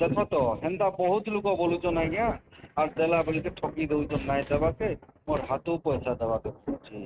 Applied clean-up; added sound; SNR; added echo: neural mask model RNNoise.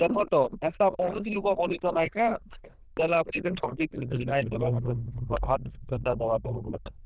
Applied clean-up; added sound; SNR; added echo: neural diffusion model UNIVERSE++.